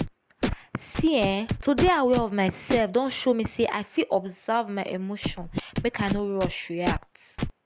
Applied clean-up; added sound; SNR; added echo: none; Scratching (performance technique); 7 dB; none.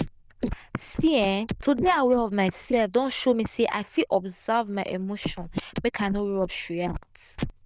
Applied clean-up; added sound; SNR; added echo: neural diffusion model UNIVERSE++.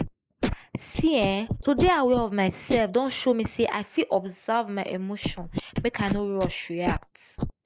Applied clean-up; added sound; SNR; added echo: neural mask model Resemble Enhance denoiser.